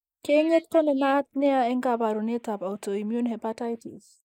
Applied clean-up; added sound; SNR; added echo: neural mask model Resemble Enhance denoiser.